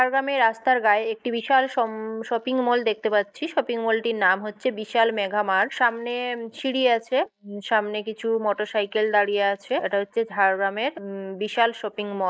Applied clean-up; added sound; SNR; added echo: neural mask model Resemble Enhance denoiser.